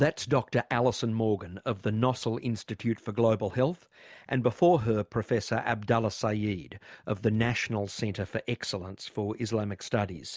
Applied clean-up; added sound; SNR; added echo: none; none; none; none.